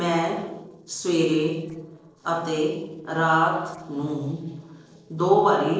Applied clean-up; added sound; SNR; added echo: neural separator model SepFormer DNS4.